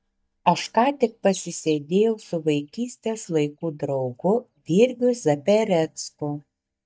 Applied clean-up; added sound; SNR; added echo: neural mask model DeepFilterNet 3.